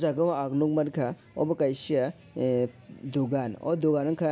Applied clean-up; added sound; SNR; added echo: none; none; none; none.